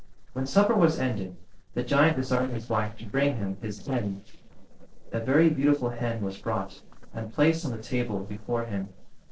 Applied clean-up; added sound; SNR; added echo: neural separator model SepFormer DNS4.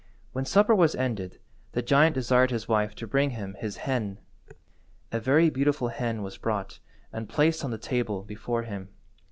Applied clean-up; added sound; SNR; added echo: none; none; none; none.